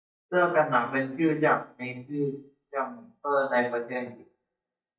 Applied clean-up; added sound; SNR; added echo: neural mask model DeepFilterNet 3.